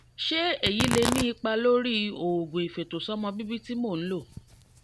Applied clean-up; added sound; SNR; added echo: none; Tearing; 8 dB; none.